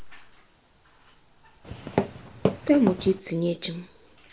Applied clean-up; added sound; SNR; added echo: none; Walk, footsteps; 1 dB; none.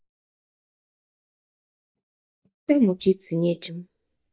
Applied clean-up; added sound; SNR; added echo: neural mask model DeepFilterNet 3.